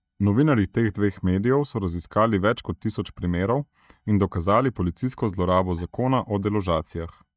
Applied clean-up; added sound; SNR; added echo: neural mask model DeepFilterNet 3.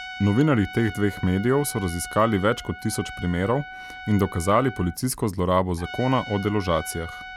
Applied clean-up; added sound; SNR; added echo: none; Trumpet; 15 dB; none.